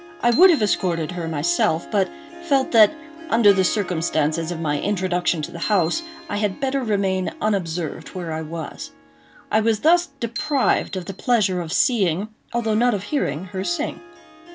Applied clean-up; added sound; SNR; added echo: none; Harp + Bicycle bell; 16 dB; none.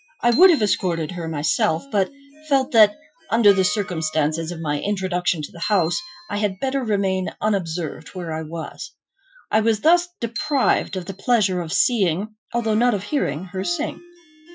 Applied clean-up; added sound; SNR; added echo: classical method Wiener filter.